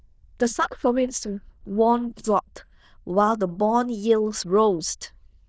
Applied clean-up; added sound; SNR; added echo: neural diffusion model UNIVERSE++.